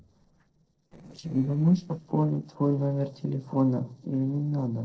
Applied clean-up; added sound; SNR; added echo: neural separator model SepFormer DNS4.